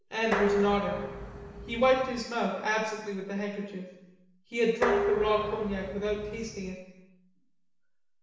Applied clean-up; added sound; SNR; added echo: none; Dishes, pots, and pans; 3 dB; reverberation time 0.9 s.